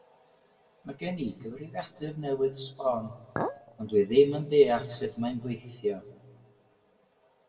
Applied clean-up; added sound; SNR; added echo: none; Chink, clink; 10 dB; reverberation time 0.9 s.